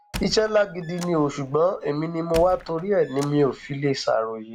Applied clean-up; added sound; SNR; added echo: none; Squeak; 17 dB; none.